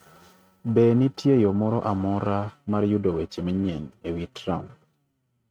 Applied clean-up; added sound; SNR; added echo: neural mask model RNNoise.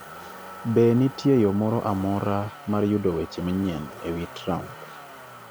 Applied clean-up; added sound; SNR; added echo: none; Motor vehicle (road); 16 dB; none.